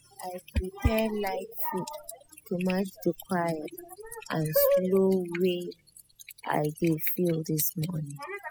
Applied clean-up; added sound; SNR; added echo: classical method spectral subtraction.